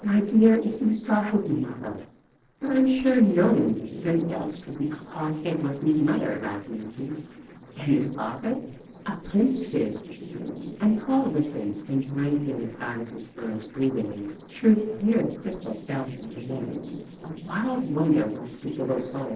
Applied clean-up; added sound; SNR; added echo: neural separator model SepFormer DNS4.